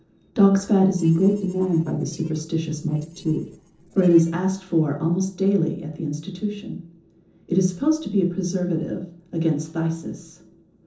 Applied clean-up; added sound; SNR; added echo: neural separator model SepFormer DNS4.